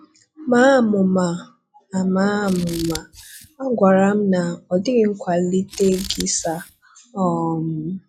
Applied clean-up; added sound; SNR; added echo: classical method log-MMSE.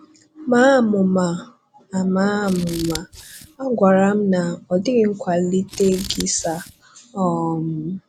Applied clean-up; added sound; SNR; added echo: none; Scissors; 15 dB; none.